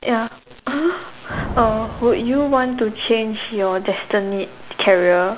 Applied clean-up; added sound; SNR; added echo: none; Thunder; 16 dB; none.